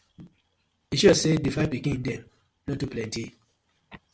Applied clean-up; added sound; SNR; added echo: none; none; none; none.